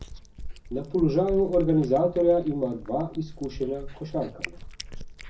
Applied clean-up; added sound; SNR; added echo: none; Cat; 12 dB; reverberation time 0.4 s.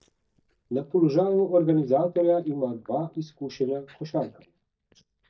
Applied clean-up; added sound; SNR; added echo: neural mask model DeepFilterNet 3.